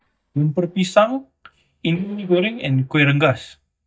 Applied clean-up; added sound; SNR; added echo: neural mask model DeepFilterNet 3.